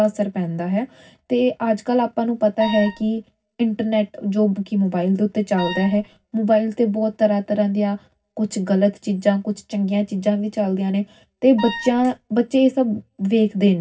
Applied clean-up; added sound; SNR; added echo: none; Wind instrument, woodwind instrument; 11 dB; reverberation time 0.4 s.